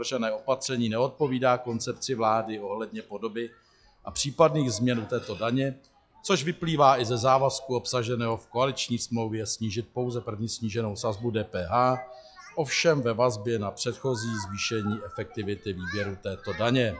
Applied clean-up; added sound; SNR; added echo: classical method log-MMSE.